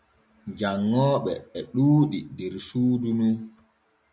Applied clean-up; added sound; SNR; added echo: none; none; none; none.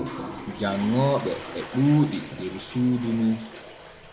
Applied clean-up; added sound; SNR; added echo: none; Toilet flush; 12 dB; none.